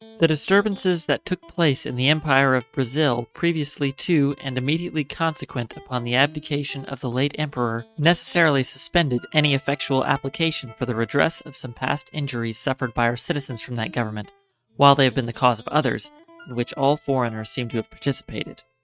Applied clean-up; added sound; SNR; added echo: neural mask model RNNoise.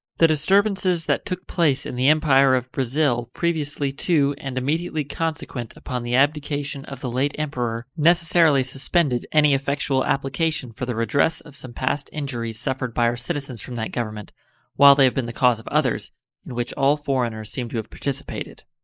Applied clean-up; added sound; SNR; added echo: neural mask model Resemble Enhance denoiser.